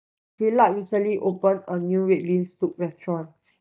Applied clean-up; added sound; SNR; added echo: neural mask model DeepFilterNet 3.